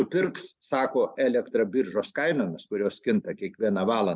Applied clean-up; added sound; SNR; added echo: none; none; none; none.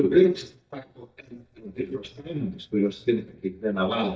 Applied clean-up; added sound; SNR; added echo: neural mask model DeepFilterNet 3.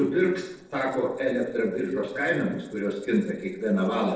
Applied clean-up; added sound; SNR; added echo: neural separator model SepFormer DNS4.